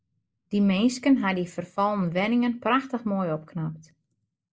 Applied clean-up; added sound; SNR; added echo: neural mask model Resemble Enhance denoiser.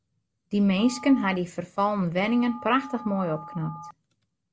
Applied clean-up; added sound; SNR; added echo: none; Telephone; 18 dB; none.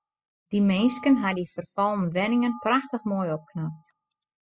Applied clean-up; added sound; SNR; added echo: classical method spectral subtraction.